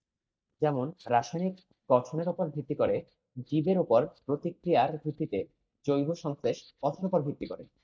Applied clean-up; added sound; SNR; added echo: neural mask model DeepFilterNet 3.